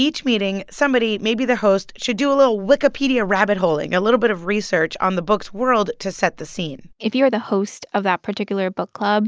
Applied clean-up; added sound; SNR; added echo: none; none; none; none.